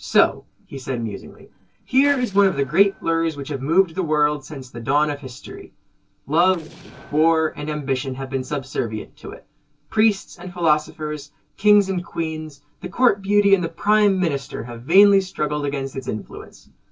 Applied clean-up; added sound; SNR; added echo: neural separator model SepFormer DNS4.